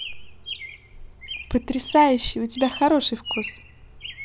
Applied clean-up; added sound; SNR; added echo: none; Chirp, tweet; 14 dB; none.